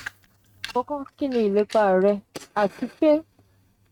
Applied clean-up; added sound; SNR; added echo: neural mask model RNNoise.